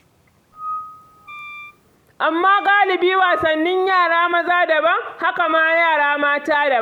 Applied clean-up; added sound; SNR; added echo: none; Wind instrument, woodwind instrument + Screech / Glass; 15 dB; none.